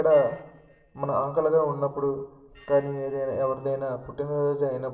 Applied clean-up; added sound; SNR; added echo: neural separator model SepFormer DNS4.